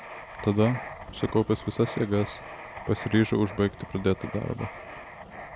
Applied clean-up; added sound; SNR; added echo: none; Writing; 13 dB; none.